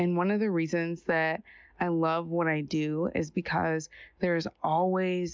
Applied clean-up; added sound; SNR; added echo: none; none; none; none.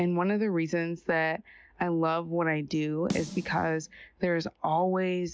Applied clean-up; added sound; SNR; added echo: none; Snare drum; 13 dB; none.